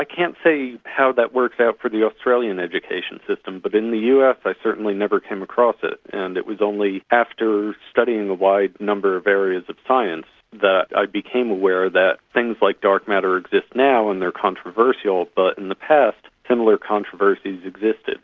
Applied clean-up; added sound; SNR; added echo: none; none; none; none.